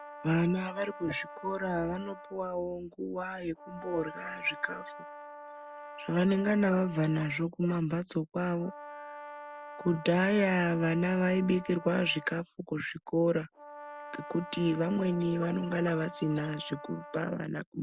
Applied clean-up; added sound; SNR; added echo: none; Brass instrument; 16 dB; none.